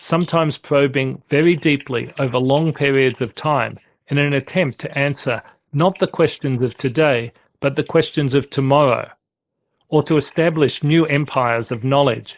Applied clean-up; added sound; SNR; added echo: neural mask model Resemble Enhance denoiser.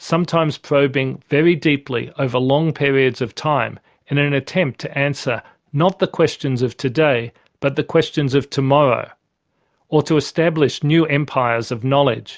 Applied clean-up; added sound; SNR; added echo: none; none; none; none.